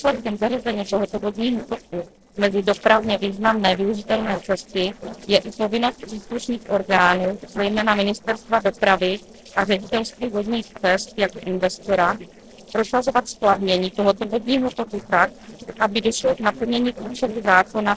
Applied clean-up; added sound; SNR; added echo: neural separator model SepFormer DNS4.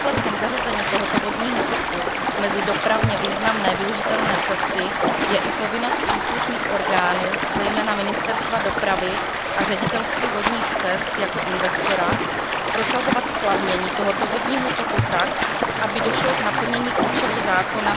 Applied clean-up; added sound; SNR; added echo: none; Stream; -3 dB; none.